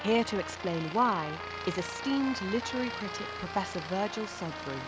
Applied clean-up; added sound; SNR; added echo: none; Aircraft + Trumpet; 7 dB; none.